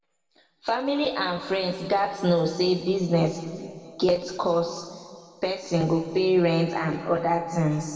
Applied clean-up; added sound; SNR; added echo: none; none; none; reverberation time 2.1 s.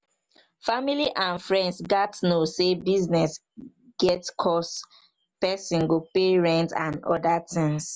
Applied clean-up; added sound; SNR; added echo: none; none; none; none.